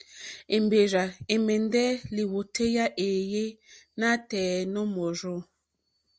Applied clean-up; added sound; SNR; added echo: none; none; none; none.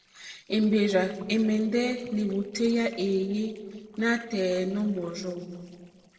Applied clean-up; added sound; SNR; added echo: neural separator model SepFormer DNS4.